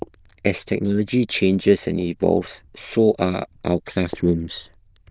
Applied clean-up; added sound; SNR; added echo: neural diffusion model UNIVERSE++.